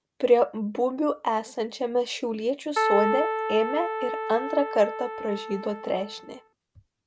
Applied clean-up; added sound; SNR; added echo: none; Keyboard (musical); 3 dB; none.